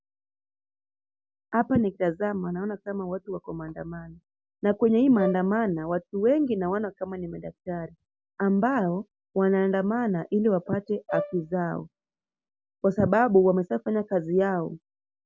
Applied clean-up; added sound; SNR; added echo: none; Brass instrument; 10 dB; none.